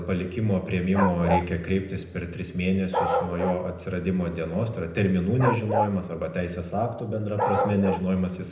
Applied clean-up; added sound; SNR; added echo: none; Bark; 5 dB; reverberation time 0.8 s.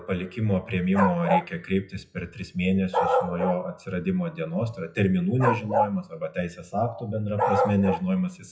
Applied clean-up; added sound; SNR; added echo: classical method WPE with log-MMSE.